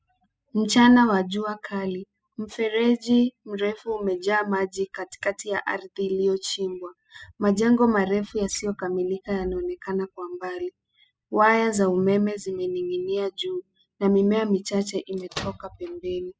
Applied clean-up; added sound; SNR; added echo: classical method spectral subtraction.